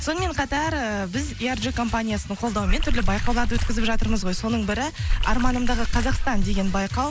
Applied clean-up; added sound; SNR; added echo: none; Water / Splash, splatter; -3 dB; none.